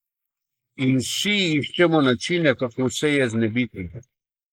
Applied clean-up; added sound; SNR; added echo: neural mask model Resemble Enhance denoiser.